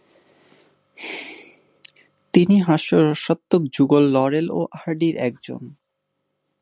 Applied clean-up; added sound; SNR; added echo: none; none; none; none.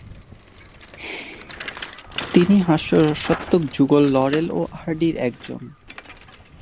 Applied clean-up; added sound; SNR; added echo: none; Bicycle; 15 dB; none.